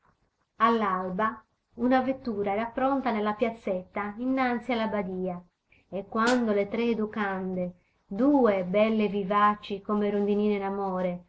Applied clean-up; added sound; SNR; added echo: none; Snare drum; 16 dB; none.